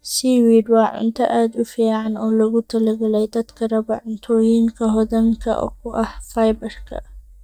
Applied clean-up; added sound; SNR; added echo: neural mask model DeepFilterNet 3.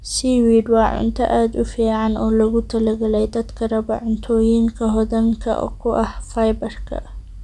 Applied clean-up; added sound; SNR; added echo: none; none; none; none.